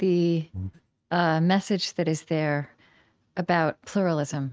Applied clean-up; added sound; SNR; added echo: neural mask model RNNoise.